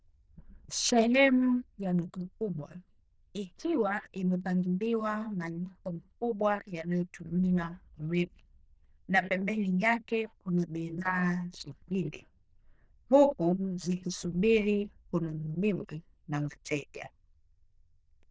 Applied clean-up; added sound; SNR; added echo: neural diffusion model UNIVERSE++.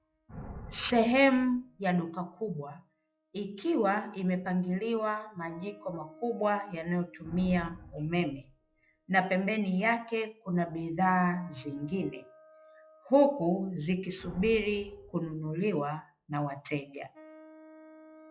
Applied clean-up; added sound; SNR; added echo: classical method log-MMSE.